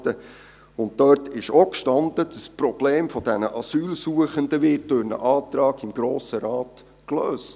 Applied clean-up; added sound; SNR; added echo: none; none; none; none.